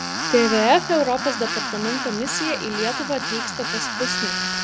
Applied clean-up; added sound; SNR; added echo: none; Tools; 3 dB; none.